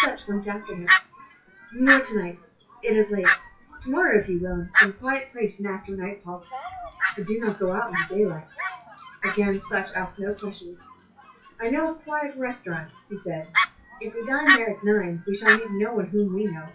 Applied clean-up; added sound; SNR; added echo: classical method WPE with log-MMSE.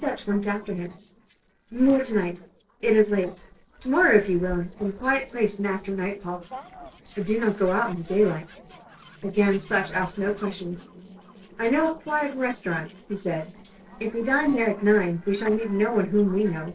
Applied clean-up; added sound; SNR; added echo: neural separator model SepFormer DNS4.